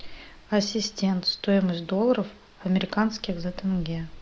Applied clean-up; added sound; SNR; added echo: none; Wind; 17 dB; none.